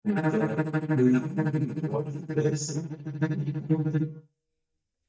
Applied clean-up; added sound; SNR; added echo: neural mask model DeepFilterNet 3.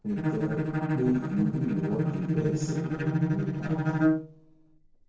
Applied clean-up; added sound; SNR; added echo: neural separator model SepFormer DNS4.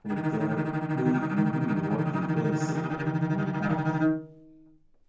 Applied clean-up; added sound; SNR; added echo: none; Bowed string instrument; -4 dB; reverberation time 0.6 s.